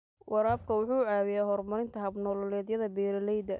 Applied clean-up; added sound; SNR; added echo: none; none; none; none.